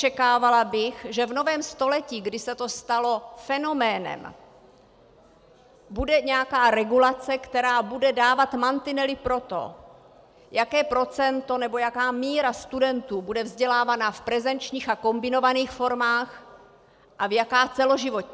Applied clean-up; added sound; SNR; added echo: none; none; none; none.